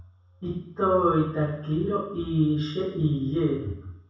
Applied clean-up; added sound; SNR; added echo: none; none; none; reverberation time 0.7 s.